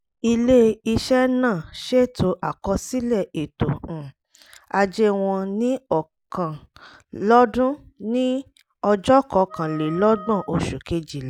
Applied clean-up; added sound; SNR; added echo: none; Wind instrument, woodwind instrument; 17 dB; none.